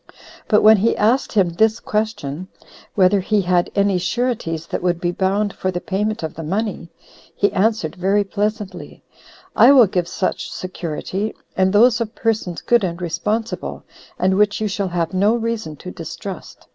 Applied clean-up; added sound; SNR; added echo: none; none; none; none.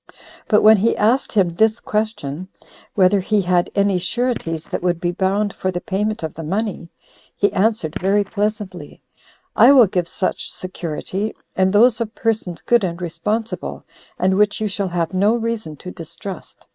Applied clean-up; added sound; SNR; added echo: neural mask model RNNoise.